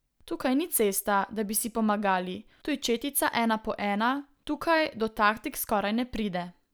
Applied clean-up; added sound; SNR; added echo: none; none; none; none.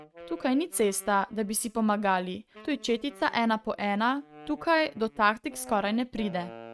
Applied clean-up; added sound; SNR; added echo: neural mask model RNNoise.